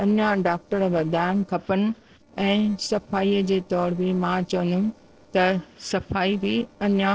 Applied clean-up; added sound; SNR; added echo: neural separator model SepFormer DNS4.